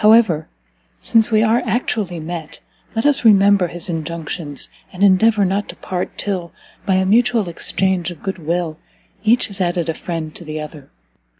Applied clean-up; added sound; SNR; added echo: none; none; none; none.